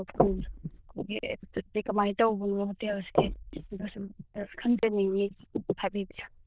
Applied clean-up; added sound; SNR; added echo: neural diffusion model UNIVERSE++.